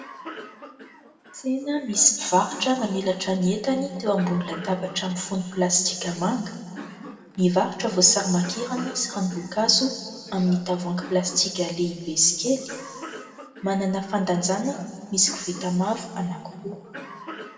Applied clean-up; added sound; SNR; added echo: none; Cough; 18 dB; reverberation time 1.7 s.